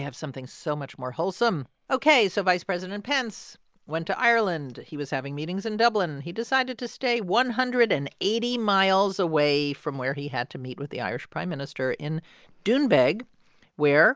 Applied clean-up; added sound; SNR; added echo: none; none; none; none.